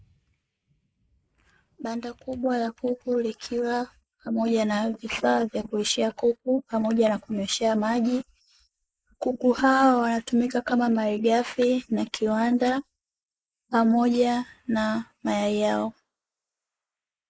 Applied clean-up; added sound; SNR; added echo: neural mask model Resemble Enhance denoiser.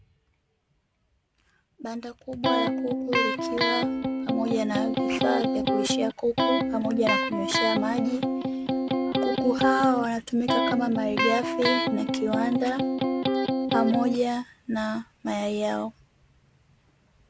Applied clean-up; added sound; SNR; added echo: none; Electric guitar; -3 dB; none.